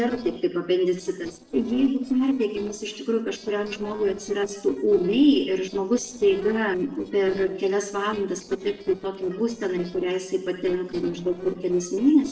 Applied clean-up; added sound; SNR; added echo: neural separator model SepFormer DNS4.